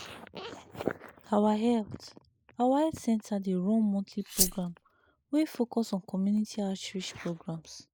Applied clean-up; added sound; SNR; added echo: neural mask model Resemble Enhance denoiser.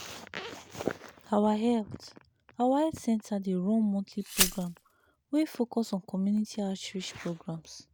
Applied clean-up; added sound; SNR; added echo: none; Glass; 3 dB; none.